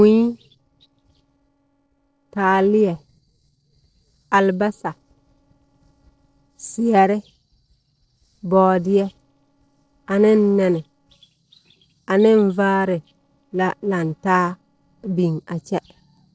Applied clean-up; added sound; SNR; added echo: neural separator model SepFormer DNS4.